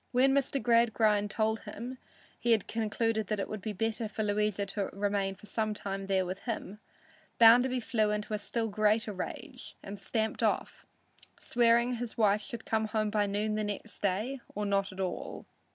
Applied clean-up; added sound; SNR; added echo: none; none; none; none.